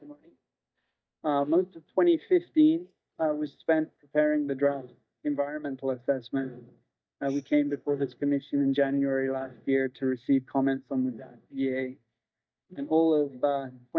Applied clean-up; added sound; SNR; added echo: neural mask model DeepFilterNet 3.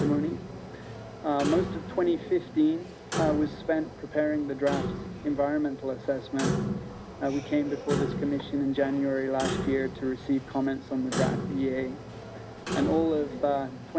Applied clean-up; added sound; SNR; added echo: none; Clock; 6 dB; none.